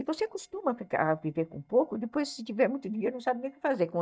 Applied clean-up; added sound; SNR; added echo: neural mask model DeepFilterNet 3.